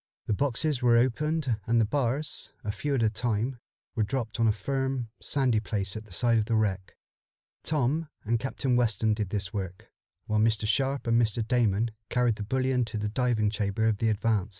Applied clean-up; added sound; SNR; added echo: none; none; none; none.